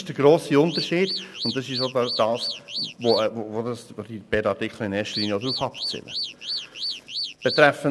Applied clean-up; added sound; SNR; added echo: none; Alarm / Car; 7 dB; none.